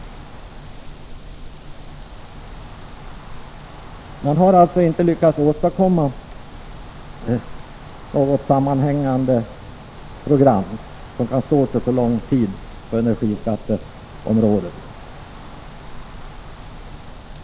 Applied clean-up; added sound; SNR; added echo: none; Wind; 14 dB; none.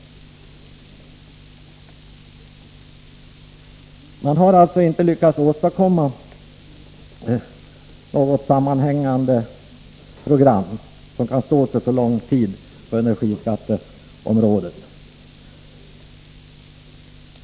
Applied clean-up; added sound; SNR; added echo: none; none; none; none.